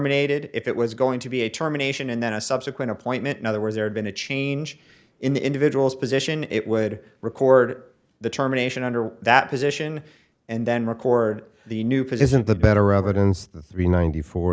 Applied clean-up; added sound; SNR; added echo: none; none; none; none.